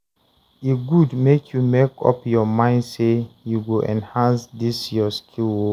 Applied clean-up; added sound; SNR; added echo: none; none; none; none.